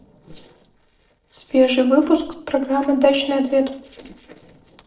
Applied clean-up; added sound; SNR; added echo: neural separator model SepFormer DNS4.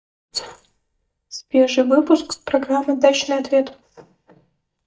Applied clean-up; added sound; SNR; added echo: neural mask model DeepFilterNet 3.